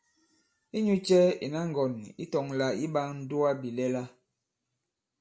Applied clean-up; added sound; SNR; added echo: none; none; none; none.